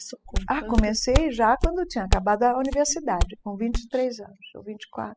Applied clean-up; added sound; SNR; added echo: classical method spectral subtraction.